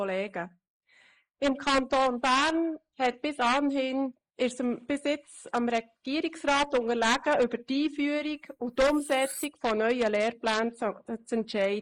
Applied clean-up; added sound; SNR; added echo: neural mask model Resemble Enhance denoiser.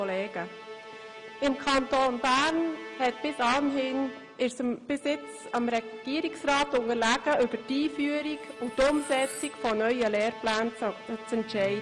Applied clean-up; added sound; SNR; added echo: none; Musical instrument + Cutlery, silverware; 14 dB; none.